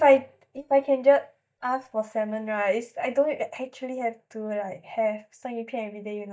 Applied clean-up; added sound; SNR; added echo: neural mask model DeepFilterNet 3.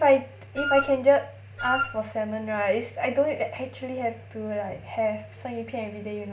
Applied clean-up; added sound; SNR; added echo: none; Wind instrument, woodwind instrument; 2 dB; none.